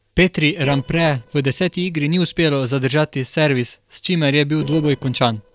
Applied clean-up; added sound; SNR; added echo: neural separator model SepFormer DNS4.